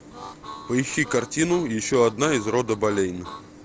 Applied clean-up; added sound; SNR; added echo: none; Harmonica; 17 dB; none.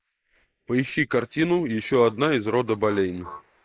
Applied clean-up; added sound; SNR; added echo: neural mask model Resemble Enhance denoiser.